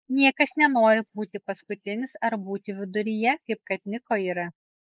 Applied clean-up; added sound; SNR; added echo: neural mask model Resemble Enhance denoiser.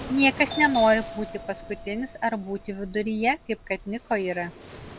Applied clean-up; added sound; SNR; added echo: none; Doorbell + Waves, surf; 14 dB; none.